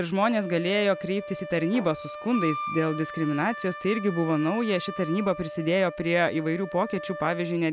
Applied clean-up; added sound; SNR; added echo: none; Wind instrument, woodwind instrument; 11 dB; none.